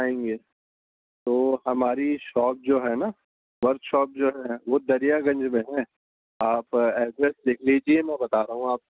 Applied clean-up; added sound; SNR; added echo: none; none; none; none.